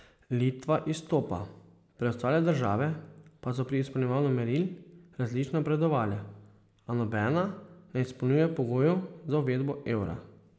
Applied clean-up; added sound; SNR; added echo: none; none; none; none.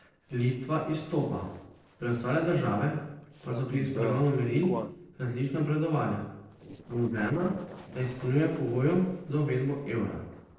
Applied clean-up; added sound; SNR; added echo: neural separator model SepFormer DNS4.